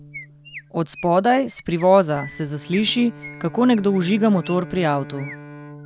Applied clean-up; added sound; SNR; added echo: none; Bowed string instrument + Chirp, tweet; 18 dB; none.